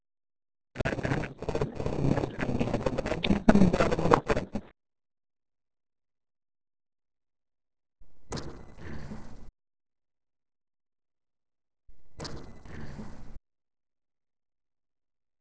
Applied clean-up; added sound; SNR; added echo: neural separator model SepFormer DNS4.